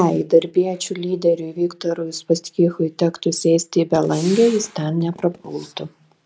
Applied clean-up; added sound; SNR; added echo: none; Gunshot, gunfire; 19 dB; none.